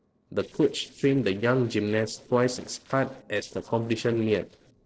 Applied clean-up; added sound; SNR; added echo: neural separator model SepFormer DNS4.